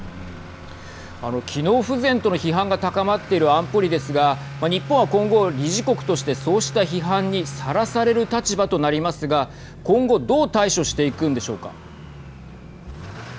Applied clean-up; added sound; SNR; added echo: none; Accelerating, revving, vroom / Motor vehicle (road); 14 dB; none.